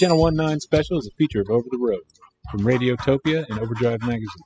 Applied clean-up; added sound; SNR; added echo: classical method spectral subtraction.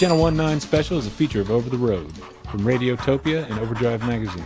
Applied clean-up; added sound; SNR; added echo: none; Bicycle bell + Dog; 17 dB; none.